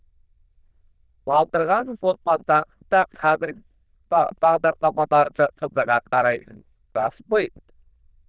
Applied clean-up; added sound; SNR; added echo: neural diffusion model UNIVERSE++.